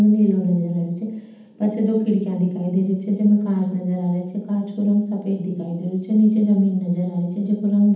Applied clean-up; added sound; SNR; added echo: none; none; none; reverberation time 0.8 s.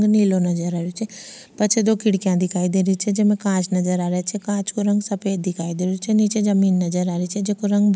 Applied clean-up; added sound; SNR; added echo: none; none; none; none.